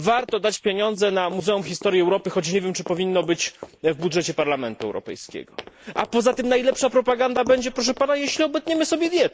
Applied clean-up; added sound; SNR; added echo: neural mask model Resemble Enhance denoiser.